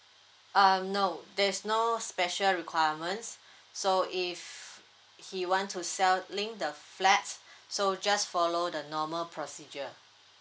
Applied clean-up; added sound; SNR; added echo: none; none; none; none.